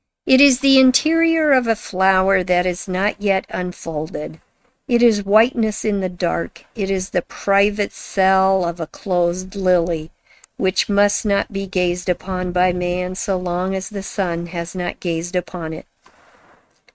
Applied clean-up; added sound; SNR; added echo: neural mask model RNNoise.